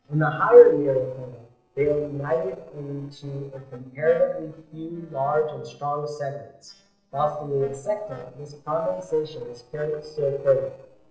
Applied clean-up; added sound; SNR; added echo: neural separator model SepFormer DNS4.